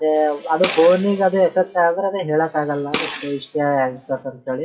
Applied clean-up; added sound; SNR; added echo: classical method WPE with log-MMSE.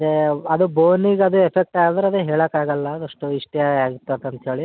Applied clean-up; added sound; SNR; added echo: none; none; none; none.